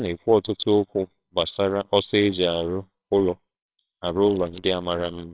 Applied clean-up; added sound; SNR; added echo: neural separator model SepFormer WHAMR!.